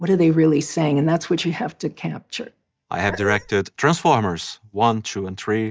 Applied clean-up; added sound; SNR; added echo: neural mask model DeepFilterNet 3.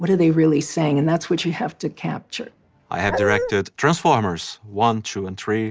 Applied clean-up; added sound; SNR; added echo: none; Dog; 2 dB; none.